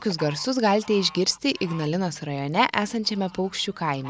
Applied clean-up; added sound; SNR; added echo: none; none; none; none.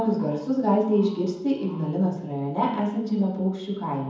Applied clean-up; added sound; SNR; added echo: none; none; none; reverberation time 1.2 s.